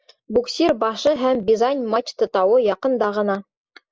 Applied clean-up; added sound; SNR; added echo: neural mask model Resemble Enhance denoiser.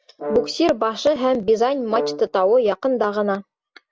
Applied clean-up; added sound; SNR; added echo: none; Brass instrument; 12 dB; none.